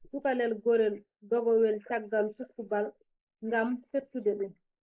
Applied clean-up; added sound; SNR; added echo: neural mask model Resemble Enhance denoiser.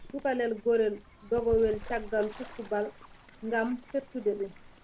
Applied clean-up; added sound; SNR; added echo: none; Bird / Fowl; 15 dB; none.